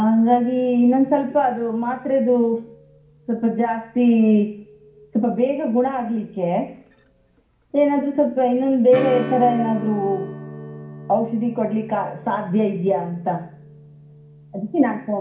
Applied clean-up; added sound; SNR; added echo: none; Strum; 16 dB; reverberation time 0.5 s.